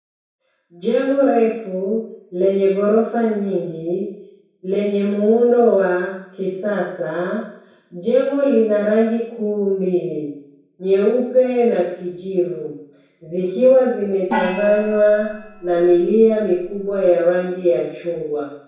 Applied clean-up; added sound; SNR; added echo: none; Gong; 11 dB; reverberation time 0.7 s.